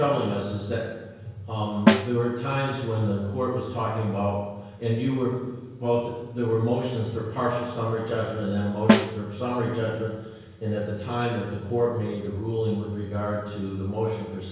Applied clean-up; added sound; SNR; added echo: none; Snare drum; -2 dB; reverberation time 1.0 s.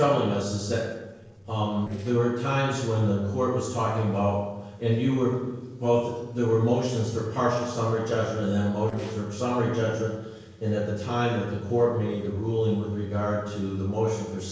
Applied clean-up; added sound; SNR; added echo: neural separator model SepFormer DNS4.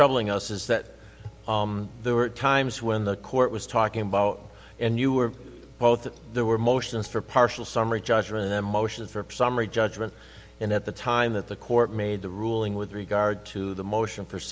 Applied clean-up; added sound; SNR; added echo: none; none; none; none.